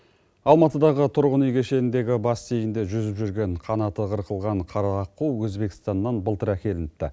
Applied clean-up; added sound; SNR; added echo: none; none; none; none.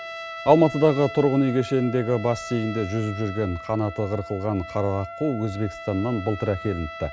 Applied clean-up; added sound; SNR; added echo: none; Trumpet; 13 dB; none.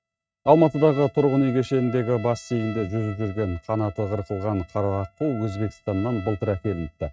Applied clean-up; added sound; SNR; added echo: neural mask model RNNoise.